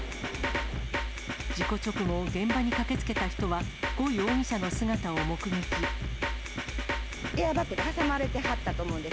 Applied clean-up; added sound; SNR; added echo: none; Drum kit; 0 dB; none.